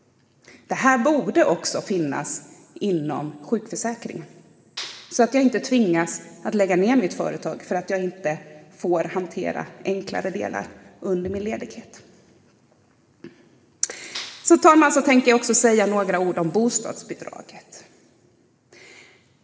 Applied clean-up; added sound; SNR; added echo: none; Clapping; 16 dB; reverberation time 1.8 s.